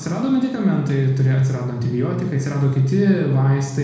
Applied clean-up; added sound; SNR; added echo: none; none; none; reverberation time 0.9 s.